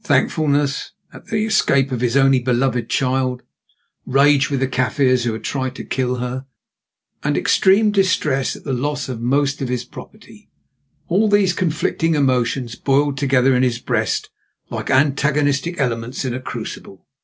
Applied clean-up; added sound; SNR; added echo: none; none; none; none.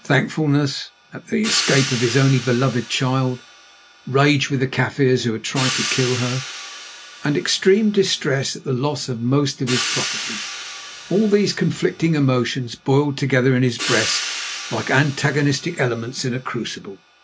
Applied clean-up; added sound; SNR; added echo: none; Hi-hat; 10 dB; none.